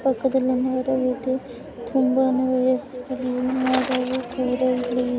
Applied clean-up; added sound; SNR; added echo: none; Bicycle; 16 dB; none.